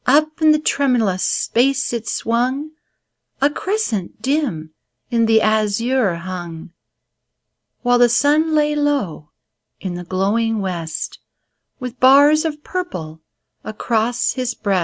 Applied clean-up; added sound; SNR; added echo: none; none; none; none.